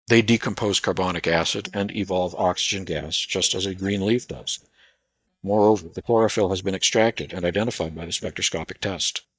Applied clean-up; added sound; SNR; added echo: neural mask model DeepFilterNet 3.